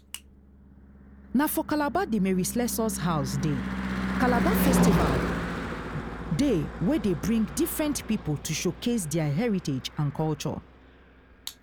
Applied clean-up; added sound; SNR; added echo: none; Car passing by / Engine / Truck; 3 dB; none.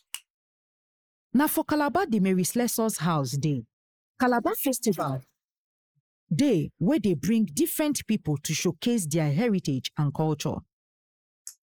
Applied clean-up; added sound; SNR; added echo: neural mask model Resemble Enhance denoiser.